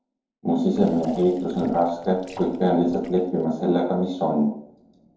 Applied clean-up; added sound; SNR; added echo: neural separator model SepFormer DNS4.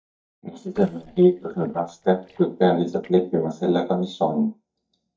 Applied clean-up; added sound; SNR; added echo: neural mask model DeepFilterNet 3.